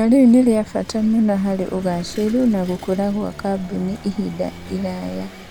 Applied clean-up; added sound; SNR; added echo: none; Engine / Vehicle; 18 dB; none.